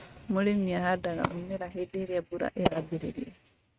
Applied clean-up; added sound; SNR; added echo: neural mask model RNNoise.